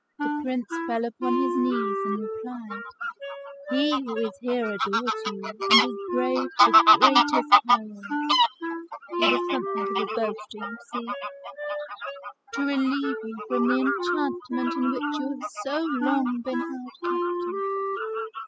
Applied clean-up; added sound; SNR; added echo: classical method spectral subtraction.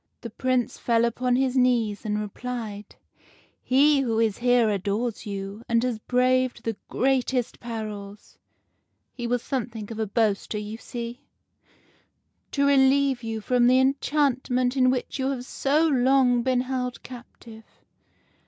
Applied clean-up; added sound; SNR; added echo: none; none; none; none.